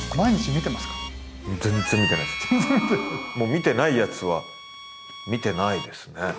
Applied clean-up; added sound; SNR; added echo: none; Harmonica; 9 dB; none.